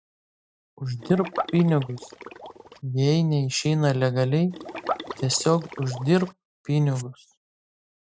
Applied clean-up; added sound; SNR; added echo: neural mask model RNNoise.